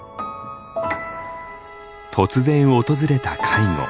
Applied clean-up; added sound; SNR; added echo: none; none; none; none.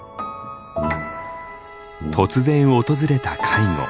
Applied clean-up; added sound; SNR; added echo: none; Brass instrument; 9 dB; none.